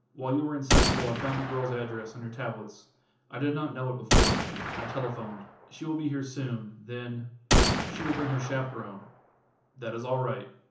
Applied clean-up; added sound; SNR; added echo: none; Gunshot, gunfire; -4 dB; reverberation time 0.7 s.